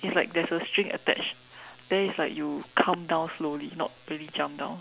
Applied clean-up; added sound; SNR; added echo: none; none; none; none.